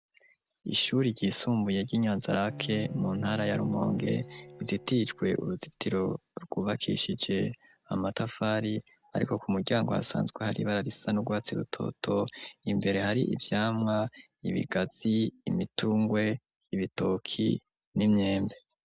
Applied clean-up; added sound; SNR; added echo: none; Bowed string instrument; 13 dB; none.